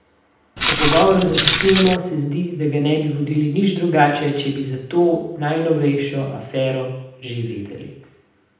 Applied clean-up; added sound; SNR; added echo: none; Walk, footsteps; 0 dB; reverberation time 0.8 s.